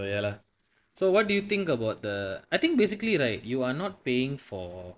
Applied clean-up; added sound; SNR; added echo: neural separator model SepFormer DNS4.